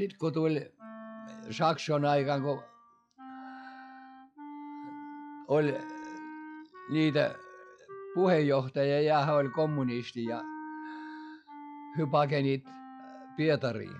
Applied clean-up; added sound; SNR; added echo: classical method log-MMSE.